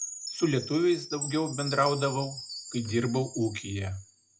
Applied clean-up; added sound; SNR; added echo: none; Chime; 11 dB; none.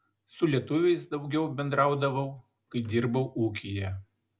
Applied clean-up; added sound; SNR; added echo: none; none; none; none.